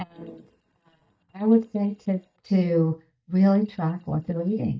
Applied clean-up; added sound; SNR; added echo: neural mask model DeepFilterNet 3.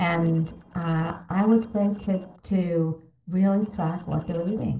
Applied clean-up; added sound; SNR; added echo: neural separator model SepFormer DNS4.